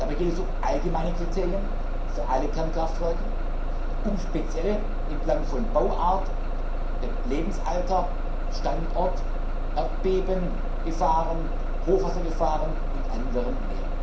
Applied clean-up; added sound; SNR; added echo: none; Bus; -4 dB; reverberation time 0.5 s.